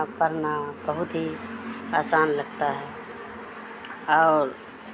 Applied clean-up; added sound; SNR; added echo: none; none; none; none.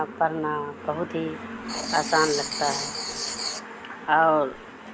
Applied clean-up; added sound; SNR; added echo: none; Writing; 9 dB; none.